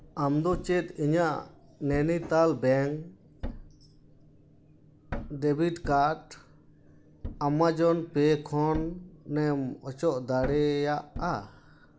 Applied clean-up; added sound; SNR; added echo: none; Thump, thud; 15 dB; none.